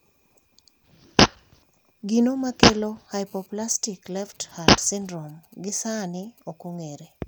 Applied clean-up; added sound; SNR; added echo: none; Fart; -5 dB; none.